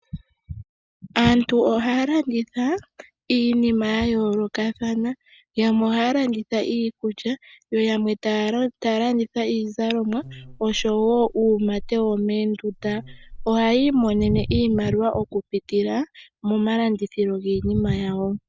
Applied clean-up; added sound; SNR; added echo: none; Buzz; 16 dB; none.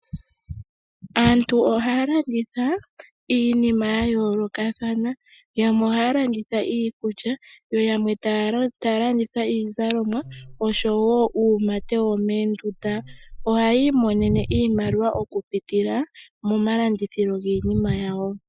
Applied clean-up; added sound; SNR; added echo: classical method Wiener filter.